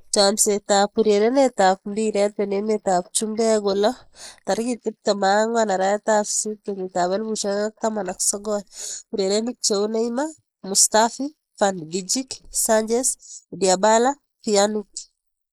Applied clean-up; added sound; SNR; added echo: neural mask model Resemble Enhance denoiser.